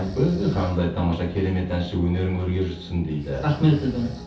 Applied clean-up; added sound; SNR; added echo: none; Breathing; 17 dB; reverberation time 0.5 s.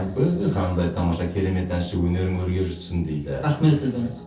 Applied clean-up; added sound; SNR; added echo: neural separator model SepFormer DNS4.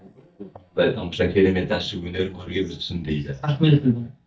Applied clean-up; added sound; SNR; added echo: neural mask model DeepFilterNet 3.